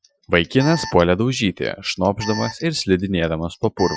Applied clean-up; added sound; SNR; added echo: classical method Wiener filter.